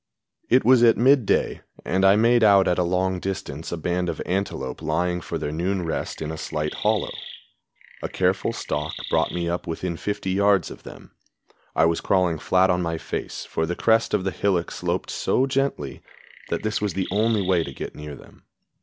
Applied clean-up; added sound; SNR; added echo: none; Chirp, tweet; 16 dB; none.